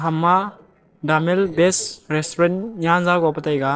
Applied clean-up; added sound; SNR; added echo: neural separator model SepFormer DNS4.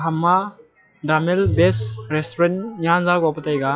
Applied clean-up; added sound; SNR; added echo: classical method log-MMSE.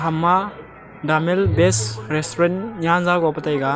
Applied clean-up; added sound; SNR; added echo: none; Bowed string instrument; 8 dB; none.